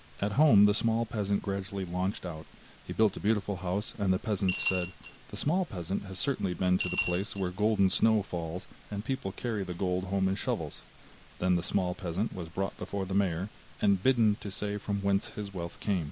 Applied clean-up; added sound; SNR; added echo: none; Coin (dropping) / Glass; 5 dB; none.